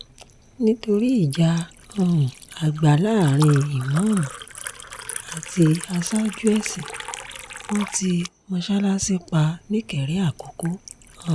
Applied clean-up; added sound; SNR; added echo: none; Liquid; 15 dB; none.